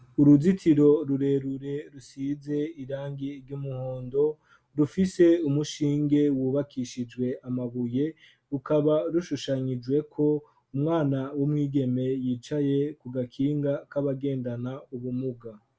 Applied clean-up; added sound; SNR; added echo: none; none; none; none.